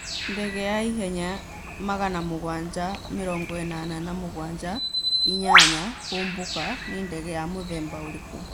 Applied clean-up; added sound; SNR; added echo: none; Bird; -3 dB; none.